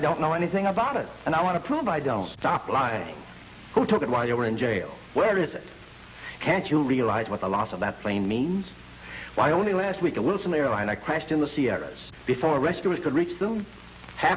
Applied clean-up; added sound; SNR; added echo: none; none; none; none.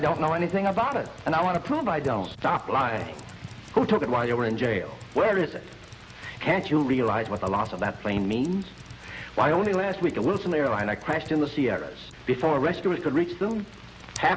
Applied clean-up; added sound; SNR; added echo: none; Computer keyboard; 19 dB; none.